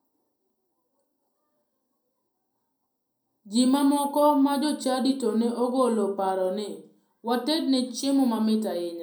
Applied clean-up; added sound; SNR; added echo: none; none; none; reverberation time 0.5 s.